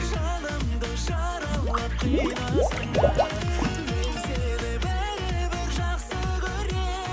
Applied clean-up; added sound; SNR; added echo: none; Liquid; 2 dB; none.